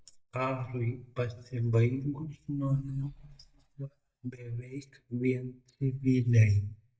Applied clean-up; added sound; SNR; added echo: neural mask model DeepFilterNet 3.